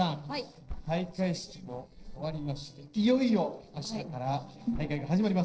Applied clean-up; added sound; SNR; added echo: neural separator model SepFormer DNS4.